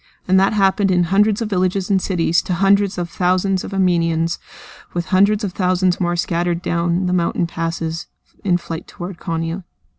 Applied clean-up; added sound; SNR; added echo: none; none; none; none.